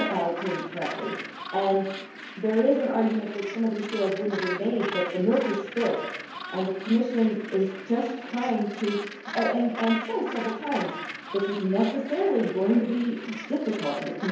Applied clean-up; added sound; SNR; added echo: none; Gull, seagull; 11 dB; reverberation time 0.9 s.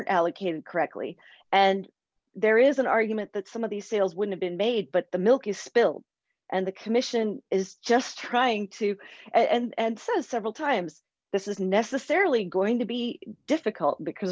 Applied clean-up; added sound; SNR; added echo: none; none; none; none.